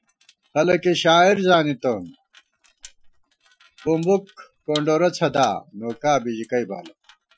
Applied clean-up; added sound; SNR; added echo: classical method Wiener filter.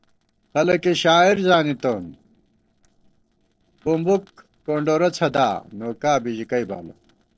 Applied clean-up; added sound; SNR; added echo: neural separator model SepFormer DNS4.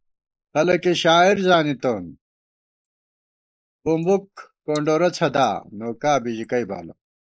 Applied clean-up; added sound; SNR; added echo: neural mask model Resemble Enhance denoiser.